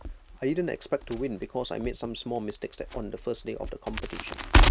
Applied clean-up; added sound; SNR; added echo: none; Crackle; -5 dB; none.